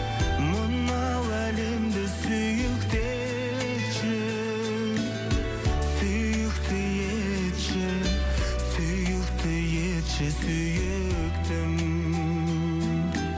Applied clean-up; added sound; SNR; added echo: none; none; none; none.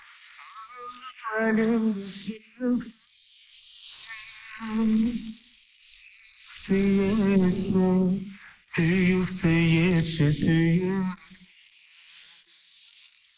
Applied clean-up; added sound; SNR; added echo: neural mask model Resemble Enhance denoiser.